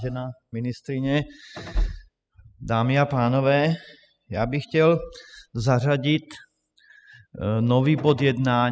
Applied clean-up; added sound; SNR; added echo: classical method spectral subtraction.